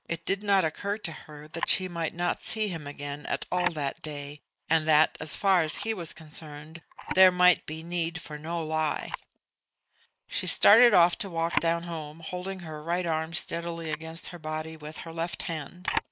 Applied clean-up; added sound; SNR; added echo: neural mask model Resemble Enhance denoiser.